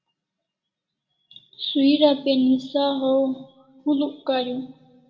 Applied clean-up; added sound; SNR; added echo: none; none; none; reverberation time 0.6 s.